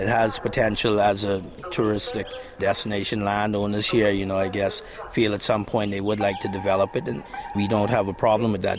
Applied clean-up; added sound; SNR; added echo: none; Alarm; 15 dB; none.